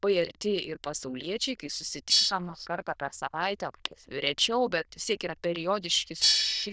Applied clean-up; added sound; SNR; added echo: neural diffusion model UNIVERSE++.